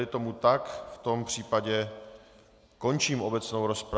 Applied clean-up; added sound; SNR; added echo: none; none; none; none.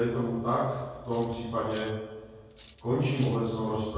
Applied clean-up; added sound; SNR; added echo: none; Cutlery, silverware; 14 dB; reverberation time 1.3 s.